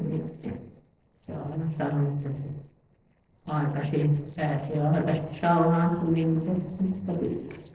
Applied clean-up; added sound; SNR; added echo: neural separator model SepFormer DNS4.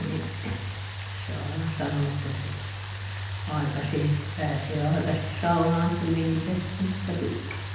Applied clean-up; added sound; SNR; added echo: none; Rain; 11 dB; reverberation time 0.8 s.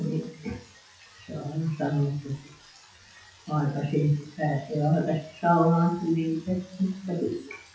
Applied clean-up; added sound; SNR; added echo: classical method WPE with log-MMSE.